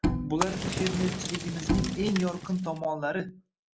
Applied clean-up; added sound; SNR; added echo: none; Bowed string instrument + Fire; 1 dB; none.